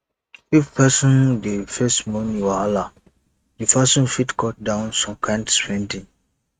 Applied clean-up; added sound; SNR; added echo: neural mask model RNNoise.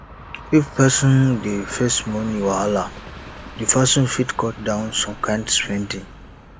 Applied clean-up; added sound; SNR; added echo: none; Train; 16 dB; none.